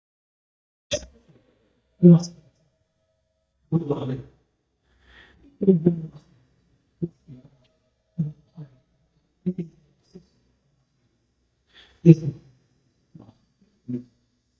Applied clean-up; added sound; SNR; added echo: neural mask model DeepFilterNet 3.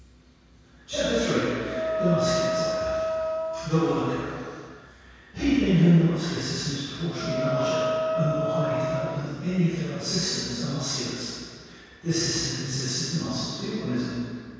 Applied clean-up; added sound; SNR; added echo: none; Wind instrument, woodwind instrument; 2 dB; reverberation time 2.0 s.